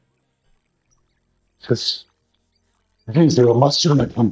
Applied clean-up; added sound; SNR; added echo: neural mask model DeepFilterNet 3.